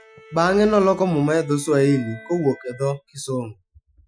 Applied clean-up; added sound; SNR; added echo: classical method Wiener filter.